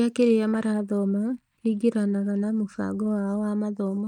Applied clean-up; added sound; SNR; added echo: neural mask model DeepFilterNet 3.